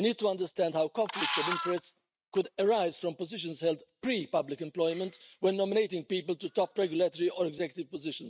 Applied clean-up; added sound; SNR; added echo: neural mask model RNNoise.